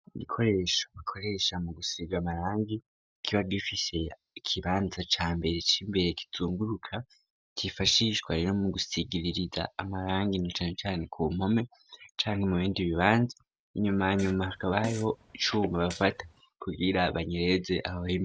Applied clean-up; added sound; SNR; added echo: none; Fart; 16 dB; none.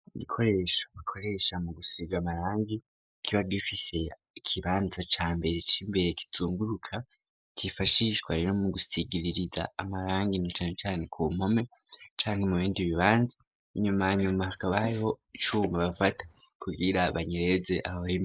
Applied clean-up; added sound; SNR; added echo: neural mask model Resemble Enhance denoiser.